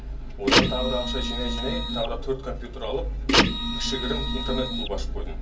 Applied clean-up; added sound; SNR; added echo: none; Printer; -3 dB; reverberation time 0.3 s.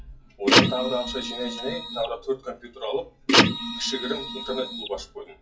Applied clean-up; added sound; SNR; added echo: classical method WPE with log-MMSE.